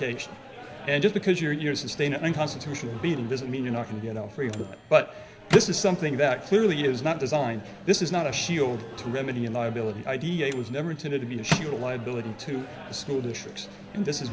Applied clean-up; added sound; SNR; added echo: none; Microwave oven; 11 dB; reverberation time 1.3 s.